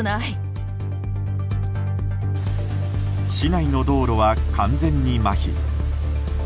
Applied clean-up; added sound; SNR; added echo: none; none; none; none.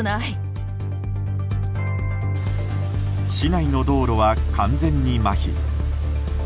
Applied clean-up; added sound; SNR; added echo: none; Electric guitar; 19 dB; none.